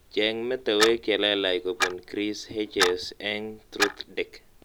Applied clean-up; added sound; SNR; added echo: none; Clock; 6 dB; none.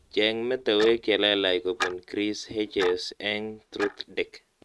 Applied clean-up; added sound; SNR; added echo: neural mask model RNNoise.